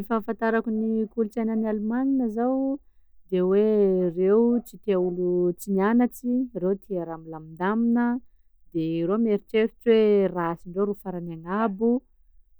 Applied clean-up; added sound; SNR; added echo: none; none; none; none.